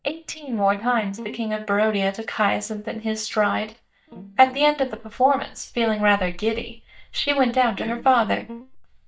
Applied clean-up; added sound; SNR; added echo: neural mask model DeepFilterNet 3.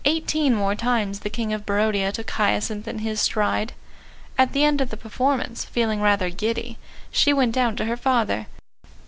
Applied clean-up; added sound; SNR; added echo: none; none; none; none.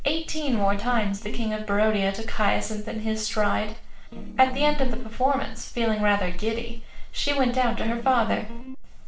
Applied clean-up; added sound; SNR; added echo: neural separator model SepFormer DNS4.